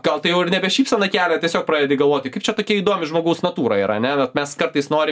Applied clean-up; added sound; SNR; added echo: none; none; none; none.